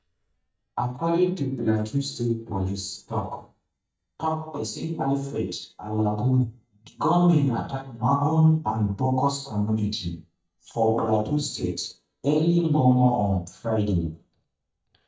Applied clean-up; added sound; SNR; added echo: neural mask model DeepFilterNet 3.